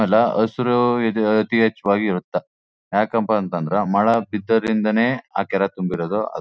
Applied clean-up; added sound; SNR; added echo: none; none; none; none.